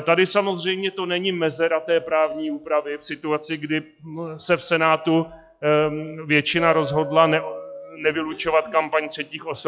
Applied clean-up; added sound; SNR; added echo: classical method log-MMSE.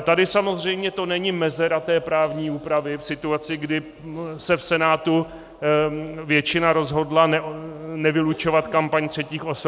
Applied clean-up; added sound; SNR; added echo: none; none; none; none.